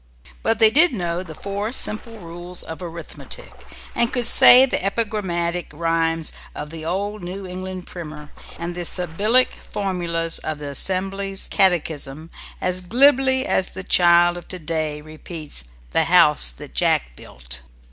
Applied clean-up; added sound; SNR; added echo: none; Water / Splash, splatter; 13 dB; none.